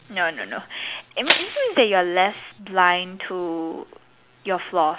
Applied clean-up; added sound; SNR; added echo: none; Crushing; 3 dB; none.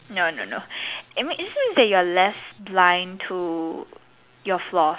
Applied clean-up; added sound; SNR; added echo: none; none; none; none.